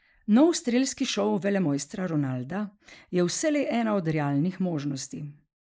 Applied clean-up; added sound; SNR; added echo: neural mask model Resemble Enhance denoiser.